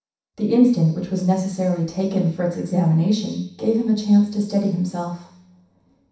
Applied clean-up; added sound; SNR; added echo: none; none; none; reverberation time 0.7 s.